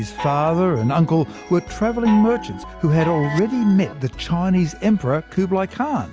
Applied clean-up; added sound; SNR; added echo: none; Chime; 12 dB; none.